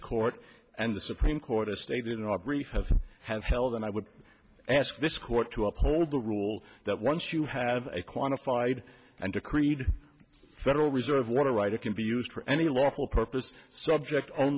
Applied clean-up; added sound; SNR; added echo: none; none; none; none.